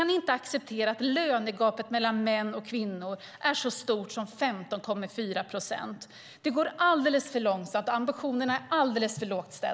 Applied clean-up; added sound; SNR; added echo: none; none; none; none.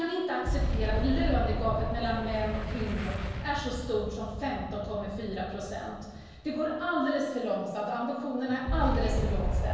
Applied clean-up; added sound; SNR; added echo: none; Boom; 1 dB; reverberation time 1.2 s.